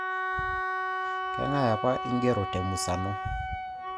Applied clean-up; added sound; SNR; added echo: none; Wind instrument, woodwind instrument; 1 dB; none.